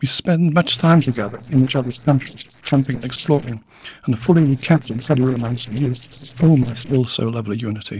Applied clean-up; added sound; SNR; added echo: neural separator model SepFormer DNS4.